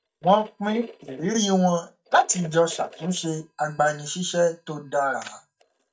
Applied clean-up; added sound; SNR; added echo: neural mask model DeepFilterNet 3.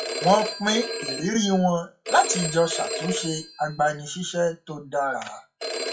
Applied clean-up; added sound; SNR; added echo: classical method WPE with log-MMSE.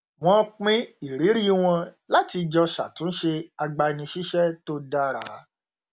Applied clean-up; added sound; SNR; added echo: none; none; none; none.